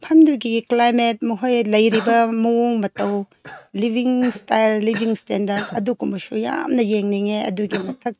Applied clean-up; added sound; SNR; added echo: neural mask model RNNoise.